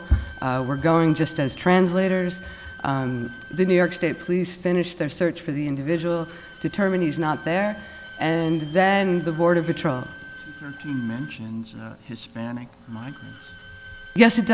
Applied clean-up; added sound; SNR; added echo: none; Bowed string instrument; 20 dB; none.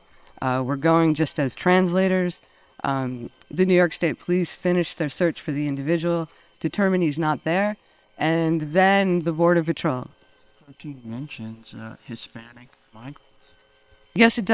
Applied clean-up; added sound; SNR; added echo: neural separator model SepFormer WHAM!.